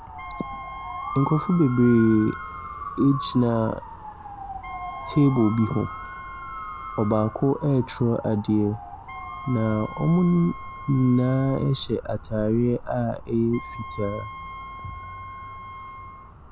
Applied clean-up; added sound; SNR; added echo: none; Motor vehicle (road) / Siren + Wind instrument, woodwind instrument; 12 dB; none.